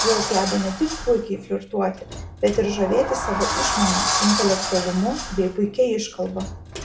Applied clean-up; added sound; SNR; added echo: none; Sliding door; 4 dB; reverberation time 0.3 s.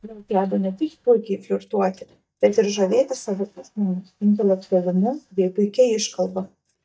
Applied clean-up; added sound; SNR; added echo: neural mask model DeepFilterNet 3.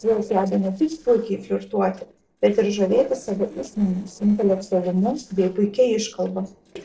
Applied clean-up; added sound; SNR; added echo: neural separator model SepFormer DNS4.